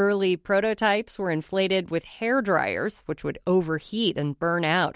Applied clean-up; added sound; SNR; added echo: none; none; none; none.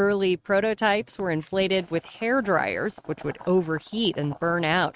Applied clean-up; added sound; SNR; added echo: neural mask model RNNoise.